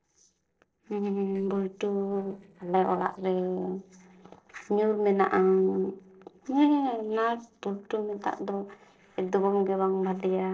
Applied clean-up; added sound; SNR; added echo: neural separator model SepFormer DNS4.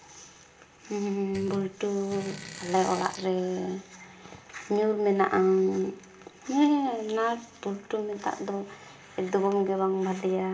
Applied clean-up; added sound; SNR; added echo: none; Fart; 14 dB; reverberation time 1.7 s.